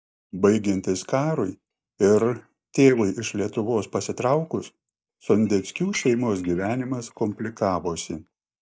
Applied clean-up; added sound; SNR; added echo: neural mask model DeepFilterNet 3.